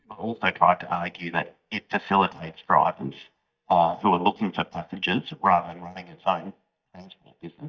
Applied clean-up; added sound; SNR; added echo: neural mask model DeepFilterNet 3.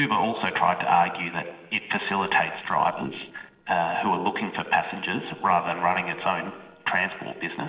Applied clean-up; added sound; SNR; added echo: neural separator model SepFormer DNS4.